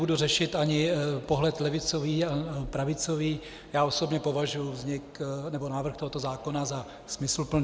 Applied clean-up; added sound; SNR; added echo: none; none; none; none.